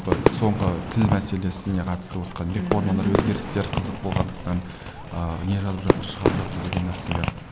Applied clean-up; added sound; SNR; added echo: none; Fireworks; 1 dB; none.